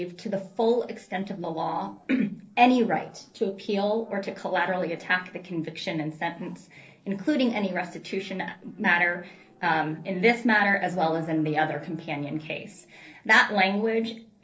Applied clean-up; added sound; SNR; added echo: neural separator model SepFormer DNS4.